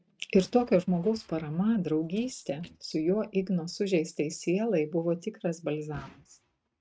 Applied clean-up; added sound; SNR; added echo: neural mask model RNNoise.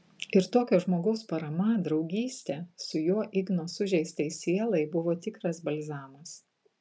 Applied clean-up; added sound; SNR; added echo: none; none; none; none.